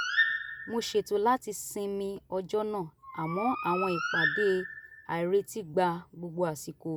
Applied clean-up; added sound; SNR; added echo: none; Bird; 5 dB; none.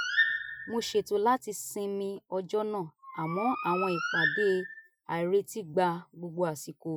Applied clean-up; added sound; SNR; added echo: classical method Wiener filter.